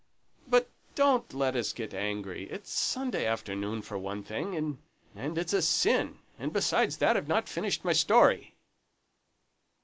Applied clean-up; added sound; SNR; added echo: neural mask model Resemble Enhance denoiser.